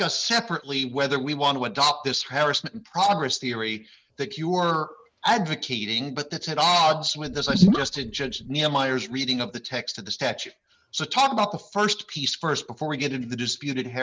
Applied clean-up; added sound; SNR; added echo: neural mask model RNNoise.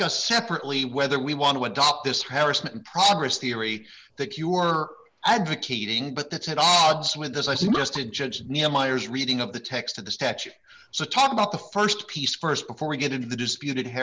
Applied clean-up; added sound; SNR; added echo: neural mask model Resemble Enhance denoiser.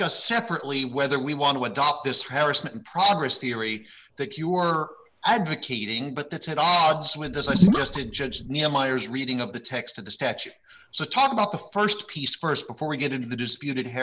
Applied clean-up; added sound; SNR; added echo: none; Gurgling / Liquid; -2 dB; none.